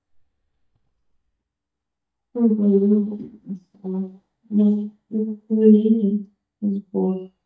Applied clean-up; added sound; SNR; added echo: neural mask model DeepFilterNet 3.